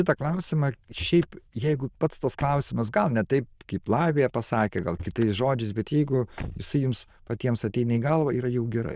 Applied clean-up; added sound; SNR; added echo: neural diffusion model UNIVERSE++.